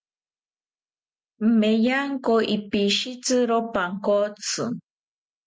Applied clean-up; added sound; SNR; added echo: none; none; none; none.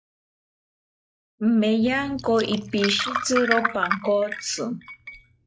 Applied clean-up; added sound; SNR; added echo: classical method log-MMSE.